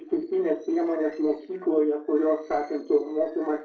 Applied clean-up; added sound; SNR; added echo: neural separator model SepFormer DNS4.